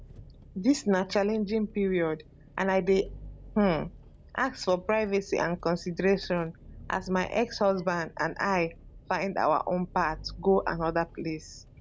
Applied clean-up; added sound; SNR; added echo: none; Engine; 19 dB; none.